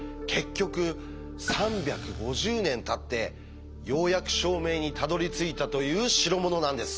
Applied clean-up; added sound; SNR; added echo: none; none; none; none.